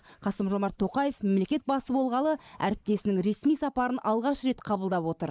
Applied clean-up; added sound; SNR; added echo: neural mask model Resemble Enhance denoiser.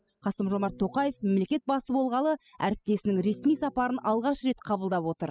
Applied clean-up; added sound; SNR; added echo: classical method spectral subtraction.